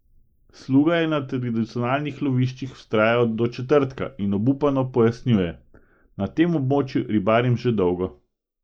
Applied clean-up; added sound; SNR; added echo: neural mask model Resemble Enhance denoiser.